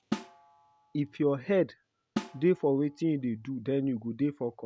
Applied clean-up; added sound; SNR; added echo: none; Snare drum; 12 dB; none.